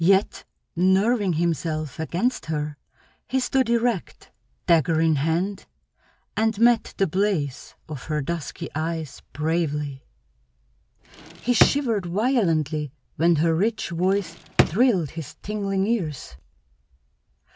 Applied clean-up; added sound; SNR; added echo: none; Drawer open or close; 2 dB; none.